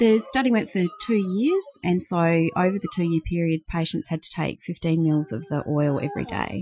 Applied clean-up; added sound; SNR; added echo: classical method Wiener filter.